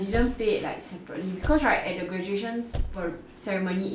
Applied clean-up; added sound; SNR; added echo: none; Slam / Car; 7 dB; none.